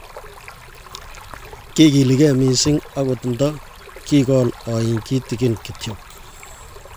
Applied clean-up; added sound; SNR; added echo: none; Stream; 18 dB; none.